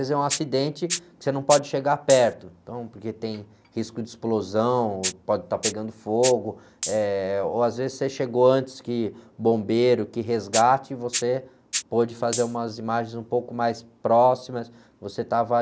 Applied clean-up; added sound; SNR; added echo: none; Rattle (instrument); 11 dB; none.